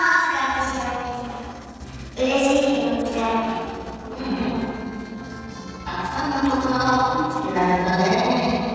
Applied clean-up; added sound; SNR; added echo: neural separator model SepFormer DNS4.